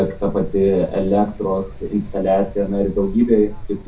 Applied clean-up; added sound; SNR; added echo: none; Wind; 12 dB; reverberation time 0.3 s.